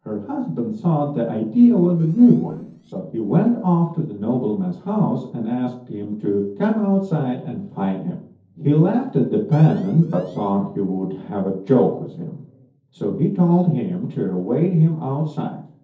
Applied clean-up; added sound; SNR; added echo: neural separator model SepFormer DNS4.